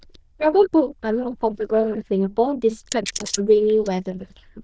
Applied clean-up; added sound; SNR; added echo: neural diffusion model UNIVERSE++.